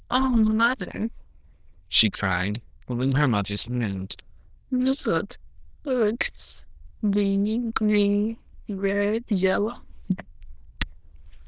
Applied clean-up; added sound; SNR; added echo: neural diffusion model UNIVERSE++.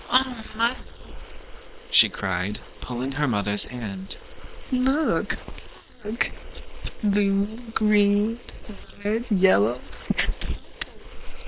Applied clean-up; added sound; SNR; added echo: neural separator model SepFormer WHAM!.